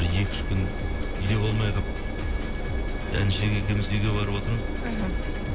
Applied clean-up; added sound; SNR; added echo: none; Engine; 1 dB; none.